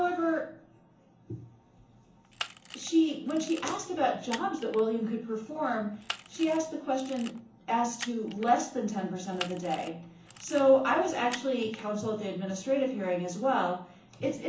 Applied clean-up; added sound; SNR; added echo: none; Camera; 15 dB; reverberation time 0.7 s.